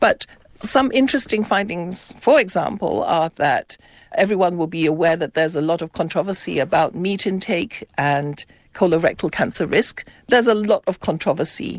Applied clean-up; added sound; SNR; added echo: none; none; none; none.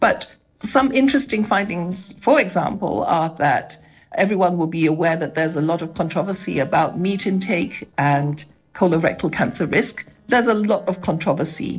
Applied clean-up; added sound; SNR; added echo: neural separator model SepFormer DNS4.